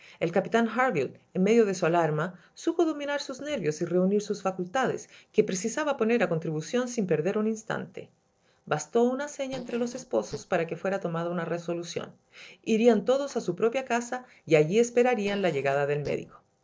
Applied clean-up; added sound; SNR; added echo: neural separator model SepFormer DNS4.